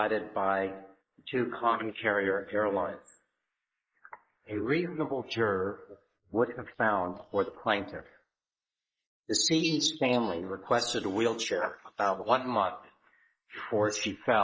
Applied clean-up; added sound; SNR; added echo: neural mask model Resemble Enhance denoiser.